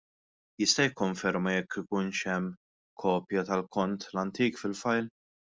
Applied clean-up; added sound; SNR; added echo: none; none; none; none.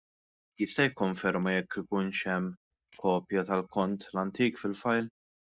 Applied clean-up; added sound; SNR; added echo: neural mask model DeepFilterNet 3.